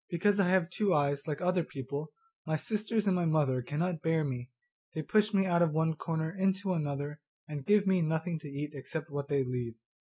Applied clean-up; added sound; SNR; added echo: none; none; none; none.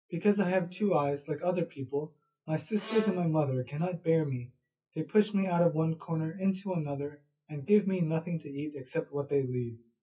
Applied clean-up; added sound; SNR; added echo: classical method WPE with log-MMSE.